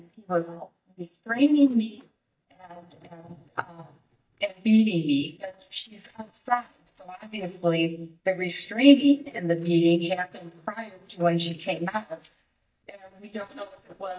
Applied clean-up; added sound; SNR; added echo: neural mask model DeepFilterNet 3.